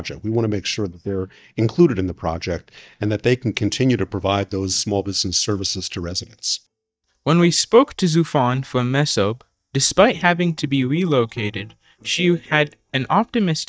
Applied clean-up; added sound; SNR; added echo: neural mask model DeepFilterNet 3.